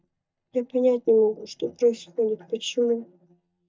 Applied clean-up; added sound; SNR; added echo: neural mask model DeepFilterNet 3.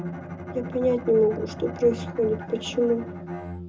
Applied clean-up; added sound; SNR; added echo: none; Bowed string instrument; 9 dB; reverberation time 0.2 s.